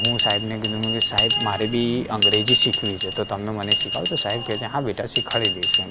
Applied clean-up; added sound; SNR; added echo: none; Bell; -1 dB; none.